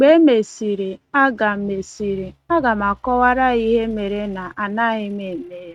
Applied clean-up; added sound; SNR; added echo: neural mask model RNNoise.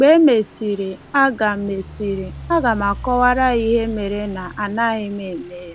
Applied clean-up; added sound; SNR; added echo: none; Idling / Truck; 16 dB; none.